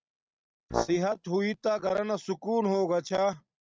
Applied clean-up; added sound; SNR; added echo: neural mask model RNNoise.